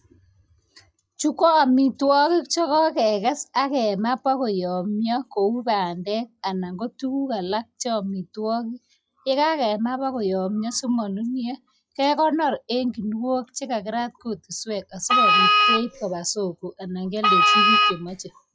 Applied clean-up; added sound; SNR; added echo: classical method log-MMSE.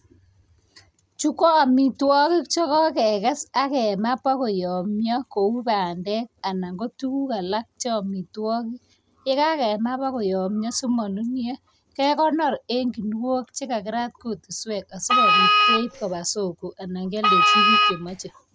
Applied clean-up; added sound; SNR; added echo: none; Wind instrument, woodwind instrument; -5 dB; none.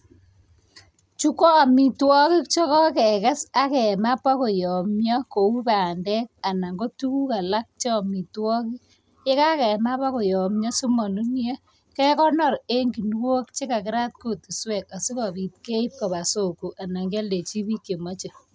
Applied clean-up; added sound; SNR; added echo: none; none; none; none.